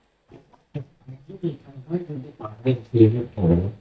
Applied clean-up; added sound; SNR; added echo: neural mask model DeepFilterNet 3.